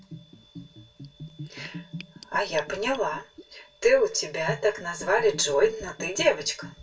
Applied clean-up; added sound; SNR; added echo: none; Bathtub (filling or washing) / Gurgling; 16 dB; reverberation time 0.2 s.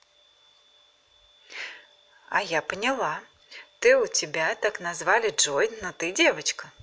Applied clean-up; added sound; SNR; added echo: none; none; none; none.